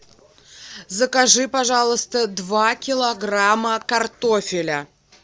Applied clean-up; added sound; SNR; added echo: none; none; none; none.